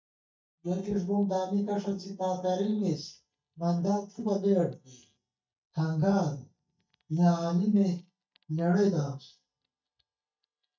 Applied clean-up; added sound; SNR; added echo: neural mask model DeepFilterNet 3.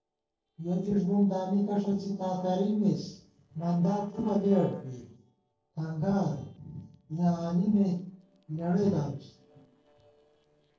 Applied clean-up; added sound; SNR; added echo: neural separator model SepFormer DNS4.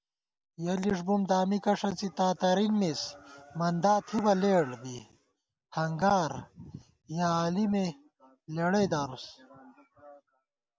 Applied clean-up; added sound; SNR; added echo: none; none; none; none.